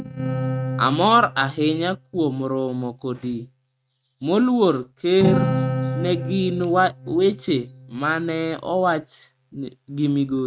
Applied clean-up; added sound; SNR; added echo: neural mask model RNNoise.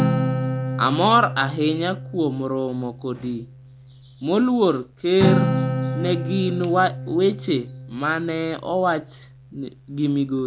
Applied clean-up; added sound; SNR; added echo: none; Acoustic guitar; 4 dB; none.